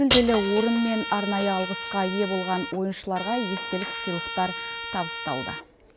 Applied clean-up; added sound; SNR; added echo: none; Shatter / Crushing + Trumpet; 6 dB; none.